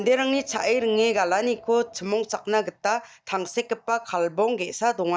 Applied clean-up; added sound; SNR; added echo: neural mask model DeepFilterNet 3.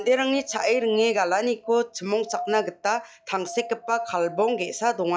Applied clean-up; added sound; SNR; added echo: classical method log-MMSE.